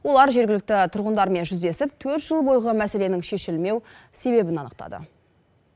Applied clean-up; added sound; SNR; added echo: none; none; none; none.